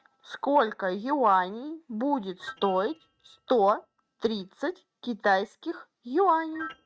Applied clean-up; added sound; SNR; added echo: neural mask model RNNoise.